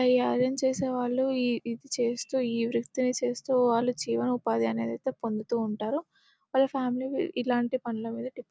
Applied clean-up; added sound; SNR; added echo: none; none; none; none.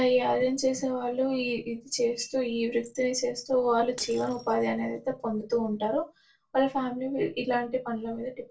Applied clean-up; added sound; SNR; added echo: neural separator model SepFormer DNS4.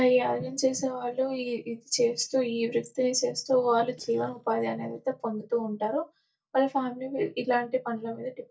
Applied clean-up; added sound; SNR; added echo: neural mask model DeepFilterNet 3.